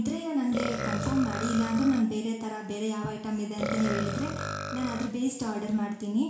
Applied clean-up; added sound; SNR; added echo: none; Burping, eructation; 7 dB; reverberation time 0.7 s.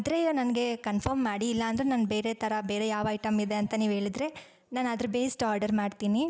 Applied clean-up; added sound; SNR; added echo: none; none; none; none.